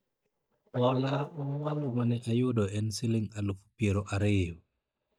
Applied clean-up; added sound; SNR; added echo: neural mask model DeepFilterNet 3.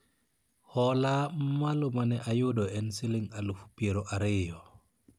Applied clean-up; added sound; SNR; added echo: none; none; none; none.